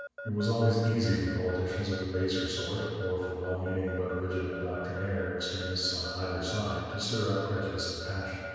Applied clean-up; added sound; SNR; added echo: none; Alarm / Keyboard (musical); 12 dB; reverberation time 1.9 s.